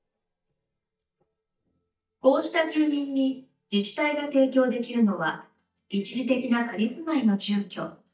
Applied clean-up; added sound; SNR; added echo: neural mask model DeepFilterNet 3.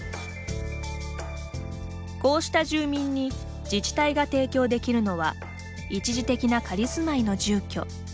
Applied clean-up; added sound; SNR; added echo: none; none; none; none.